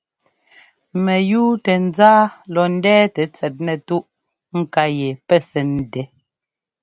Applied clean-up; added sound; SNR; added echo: none; none; none; none.